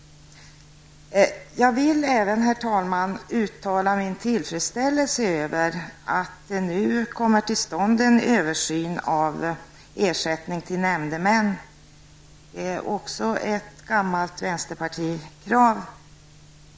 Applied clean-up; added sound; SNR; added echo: none; none; none; none.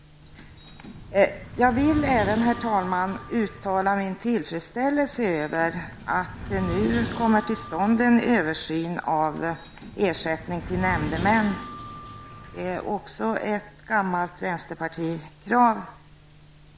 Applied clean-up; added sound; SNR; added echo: none; Sliding door; 3 dB; none.